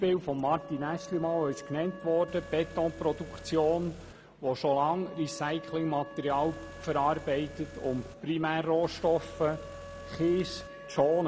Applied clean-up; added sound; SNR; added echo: none; Car + Wind instrument, woodwind instrument; 16 dB; none.